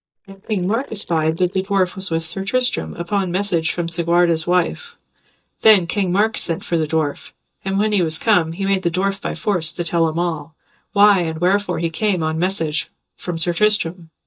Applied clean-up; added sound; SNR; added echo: neural mask model DeepFilterNet 3.